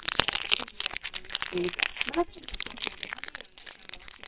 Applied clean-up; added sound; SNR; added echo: neural separator model SepFormer WHAMR!.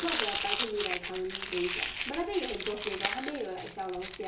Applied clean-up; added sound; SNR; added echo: none; Domestic sounds, home sounds; 1 dB; reverberation time 0.7 s.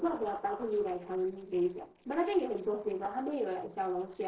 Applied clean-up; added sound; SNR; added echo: neural separator model SepFormer DNS4.